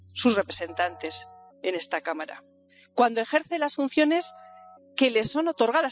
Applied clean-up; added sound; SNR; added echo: classical method spectral subtraction.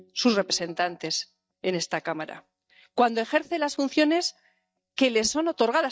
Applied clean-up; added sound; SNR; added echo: neural mask model DeepFilterNet 3.